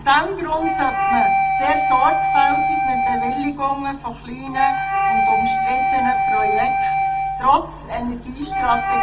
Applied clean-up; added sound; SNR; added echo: none; Wind instrument, woodwind instrument; -2 dB; reverberation time 0.2 s.